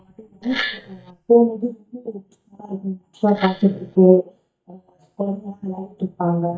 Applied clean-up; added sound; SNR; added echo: neural mask model DeepFilterNet 3.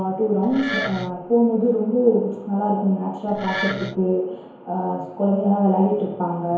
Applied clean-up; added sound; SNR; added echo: none; Wood; 9 dB; reverberation time 1.0 s.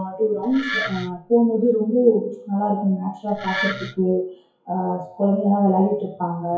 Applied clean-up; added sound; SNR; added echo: classical method WPE with log-MMSE.